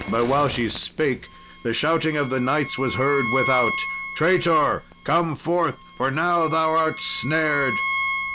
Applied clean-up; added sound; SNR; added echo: none; Fire + Bowed string instrument; 8 dB; none.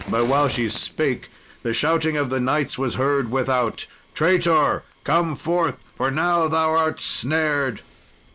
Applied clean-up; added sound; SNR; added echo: neural mask model Resemble Enhance denoiser.